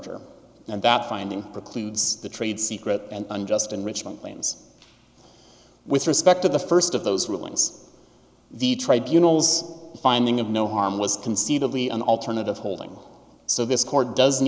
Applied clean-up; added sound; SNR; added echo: none; none; none; none.